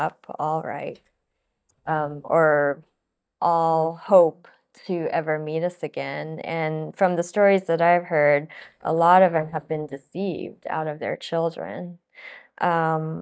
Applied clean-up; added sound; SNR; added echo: neural mask model DeepFilterNet 3.